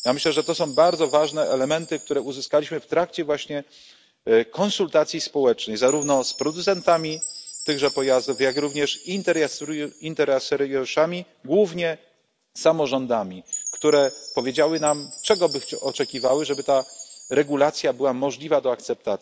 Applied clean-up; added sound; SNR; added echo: none; Chime; 15 dB; none.